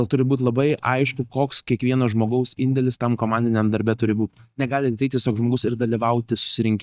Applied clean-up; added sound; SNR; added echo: neural mask model DeepFilterNet 3.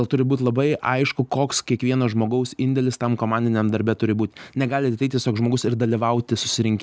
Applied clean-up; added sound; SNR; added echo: none; none; none; none.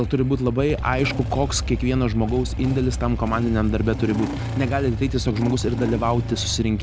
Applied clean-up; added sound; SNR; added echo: none; Engine starting / Motorcycle; 5 dB; none.